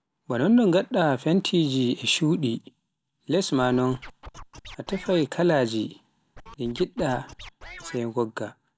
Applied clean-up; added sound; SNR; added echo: none; Scratching (performance technique); 17 dB; none.